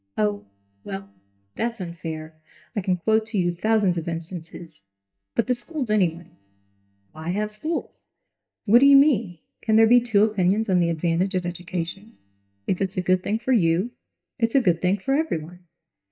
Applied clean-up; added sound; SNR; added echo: neural mask model DeepFilterNet 3.